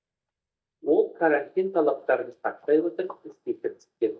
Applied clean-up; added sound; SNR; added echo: neural mask model DeepFilterNet 3.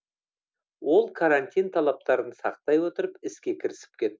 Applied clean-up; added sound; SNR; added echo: none; none; none; none.